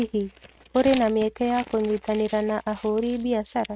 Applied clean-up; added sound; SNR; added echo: neural mask model RNNoise.